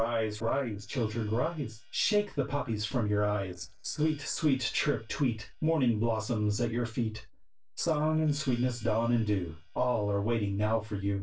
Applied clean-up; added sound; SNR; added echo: neural separator model SepFormer DNS4.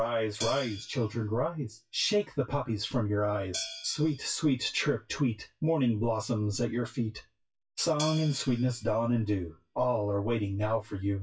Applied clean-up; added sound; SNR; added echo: classical method WPE with log-MMSE.